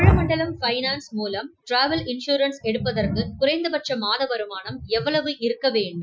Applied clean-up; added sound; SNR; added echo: classical method Wiener filter.